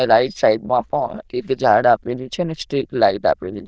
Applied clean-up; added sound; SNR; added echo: neural diffusion model UNIVERSE++.